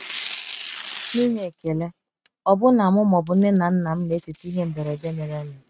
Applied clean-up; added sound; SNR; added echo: neural mask model RNNoise.